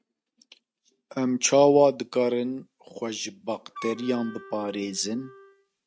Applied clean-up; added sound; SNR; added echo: neural mask model RNNoise.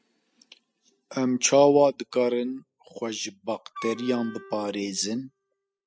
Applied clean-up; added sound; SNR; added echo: classical method spectral subtraction.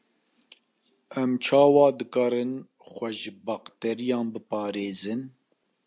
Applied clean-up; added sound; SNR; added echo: none; none; none; none.